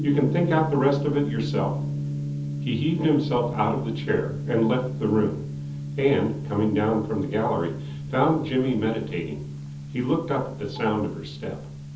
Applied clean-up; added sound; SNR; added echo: none; Gong; 5 dB; reverberation time 0.7 s.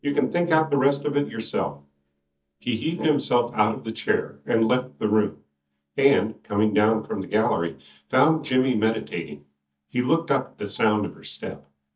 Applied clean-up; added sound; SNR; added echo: neural mask model DeepFilterNet 3.